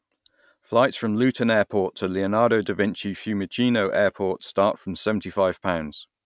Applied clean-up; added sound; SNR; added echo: none; none; none; none.